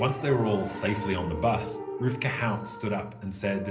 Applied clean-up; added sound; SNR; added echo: none; none; none; reverberation time 0.5 s.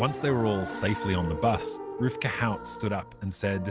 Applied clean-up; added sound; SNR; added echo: none; none; none; none.